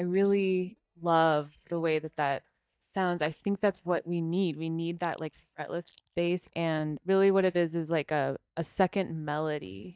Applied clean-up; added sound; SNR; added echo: neural mask model DeepFilterNet 3.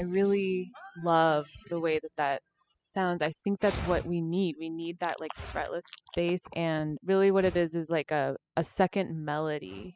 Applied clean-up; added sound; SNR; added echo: classical method spectral subtraction.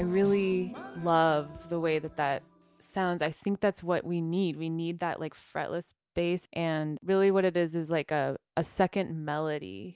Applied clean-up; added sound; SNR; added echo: none; none; none; none.